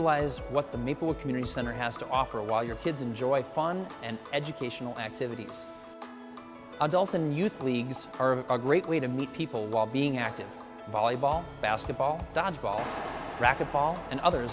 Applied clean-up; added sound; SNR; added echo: none; none; none; none.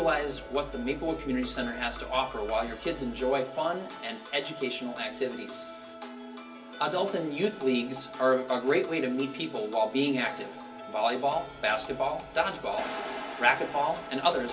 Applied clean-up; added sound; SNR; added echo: none; none; none; reverberation time 0.3 s.